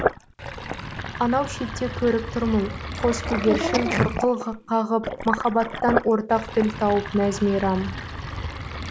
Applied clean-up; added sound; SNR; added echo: none; Sink (filling or washing); 5 dB; none.